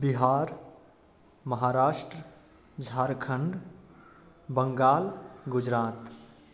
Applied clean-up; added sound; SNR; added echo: none; none; none; none.